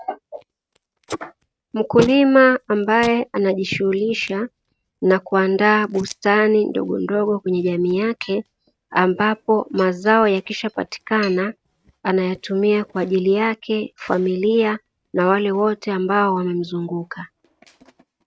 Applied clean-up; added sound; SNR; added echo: neural mask model RNNoise.